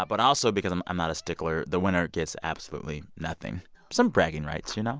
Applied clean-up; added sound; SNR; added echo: none; none; none; none.